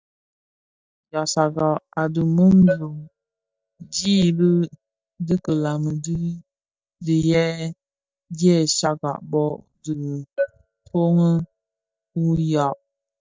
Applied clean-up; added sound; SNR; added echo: neural mask model DeepFilterNet 3.